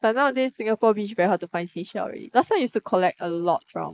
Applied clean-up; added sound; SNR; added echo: neural mask model Resemble Enhance denoiser.